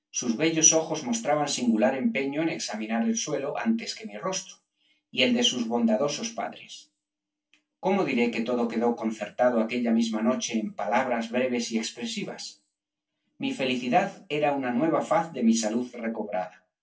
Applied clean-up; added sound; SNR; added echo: none; none; none; reverberation time 0.2 s.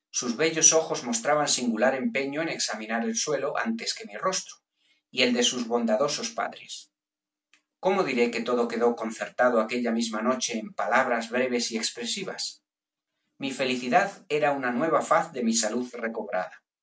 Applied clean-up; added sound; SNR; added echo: none; none; none; none.